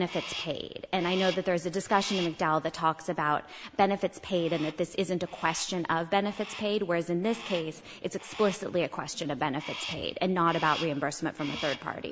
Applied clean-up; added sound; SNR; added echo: none; Crow; 14 dB; none.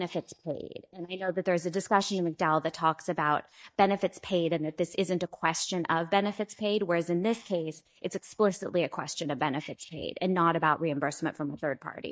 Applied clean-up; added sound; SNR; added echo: neural mask model DeepFilterNet 3.